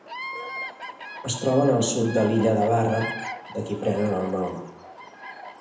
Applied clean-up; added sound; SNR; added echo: none; Bird vocalization, bird call, bird song; 12 dB; reverberation time 0.7 s.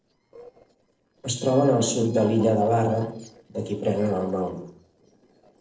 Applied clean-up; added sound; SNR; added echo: neural separator model SepFormer DNS4.